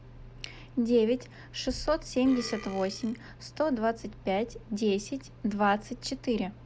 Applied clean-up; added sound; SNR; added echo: none; Burping, eructation; 17 dB; none.